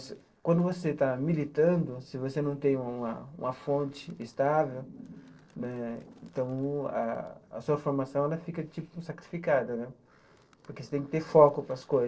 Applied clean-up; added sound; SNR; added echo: neural separator model SepFormer DNS4.